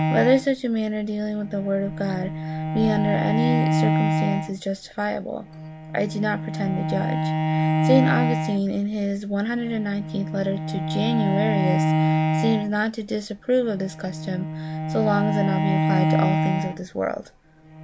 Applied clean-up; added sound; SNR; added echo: none; Bowed string instrument; 0 dB; none.